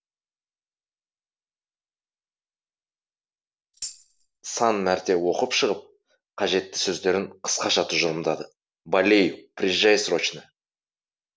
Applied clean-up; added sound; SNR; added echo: neural separator model SepFormer DNS4.